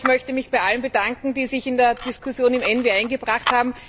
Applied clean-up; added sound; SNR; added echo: none; Camera; 12 dB; none.